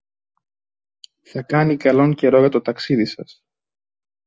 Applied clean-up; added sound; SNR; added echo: none; none; none; none.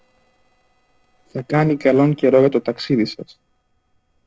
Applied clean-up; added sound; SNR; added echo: neural separator model SepFormer DNS4.